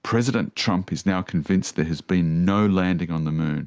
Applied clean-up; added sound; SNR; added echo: none; none; none; none.